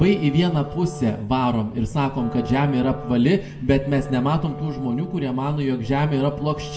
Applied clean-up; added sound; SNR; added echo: none; Wind instrument, woodwind instrument; 14 dB; reverberation time 0.6 s.